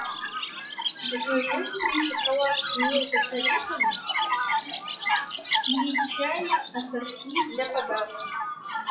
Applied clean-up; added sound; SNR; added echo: classical method WPE with log-MMSE.